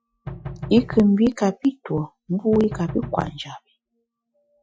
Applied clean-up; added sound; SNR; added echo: classical method Wiener filter.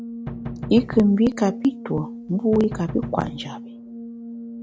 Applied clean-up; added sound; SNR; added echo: none; Knock + Brass instrument; 10 dB; none.